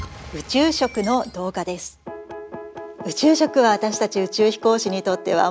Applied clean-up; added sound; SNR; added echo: none; none; none; none.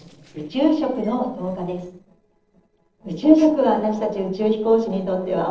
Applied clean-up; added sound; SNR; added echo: neural separator model SepFormer DNS4.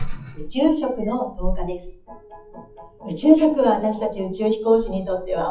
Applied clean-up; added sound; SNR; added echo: classical method WPE with log-MMSE.